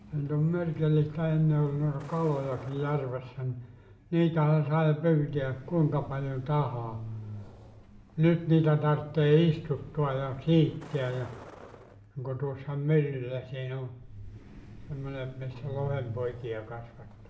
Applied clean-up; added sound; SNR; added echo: none; Truck; 17 dB; reverberation time 0.7 s.